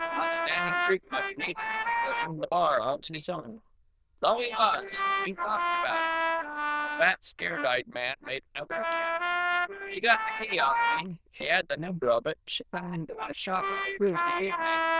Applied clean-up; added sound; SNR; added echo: neural diffusion model UNIVERSE++.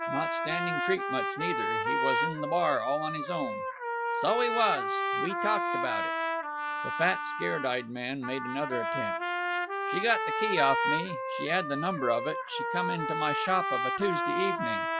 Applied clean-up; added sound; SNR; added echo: classical method log-MMSE.